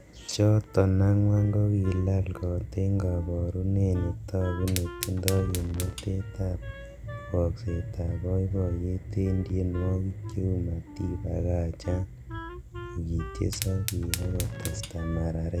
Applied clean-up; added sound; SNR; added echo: none; Wind instrument, woodwind instrument + Fire; 15 dB; none.